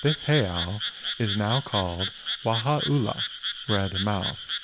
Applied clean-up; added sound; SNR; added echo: none; Frog; 5 dB; none.